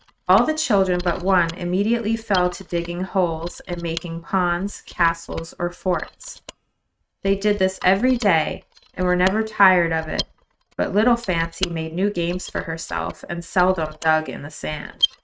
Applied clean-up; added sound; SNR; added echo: neural mask model RNNoise.